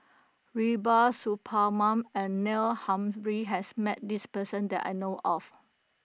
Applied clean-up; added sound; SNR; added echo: none; none; none; none.